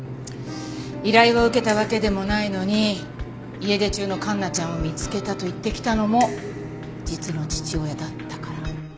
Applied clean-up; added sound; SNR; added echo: none; Engine + Dishes, pots, and pans; 12 dB; none.